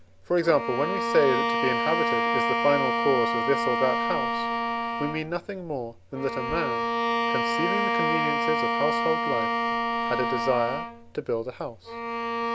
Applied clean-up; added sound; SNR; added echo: none; Bowed string instrument; -2 dB; none.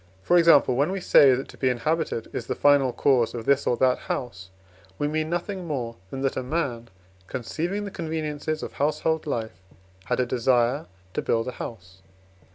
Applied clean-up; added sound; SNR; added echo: none; none; none; none.